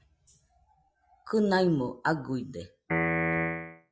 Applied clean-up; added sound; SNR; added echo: classical method log-MMSE.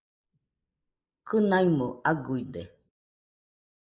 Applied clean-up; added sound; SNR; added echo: neural mask model Resemble Enhance denoiser.